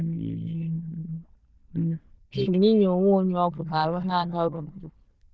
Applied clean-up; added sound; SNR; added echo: neural diffusion model UNIVERSE++.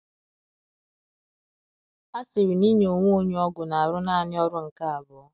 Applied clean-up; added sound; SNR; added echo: none; none; none; none.